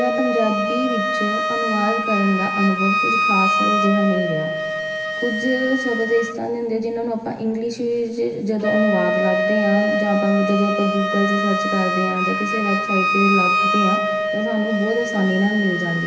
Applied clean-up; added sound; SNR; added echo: none; Wind instrument, woodwind instrument; 0 dB; reverberation time 2.5 s.